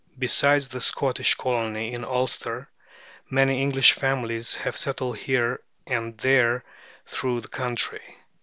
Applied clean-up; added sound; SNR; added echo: none; none; none; none.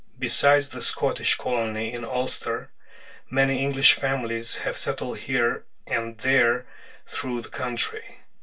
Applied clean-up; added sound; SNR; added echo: none; none; none; reverberation time 0.1 s.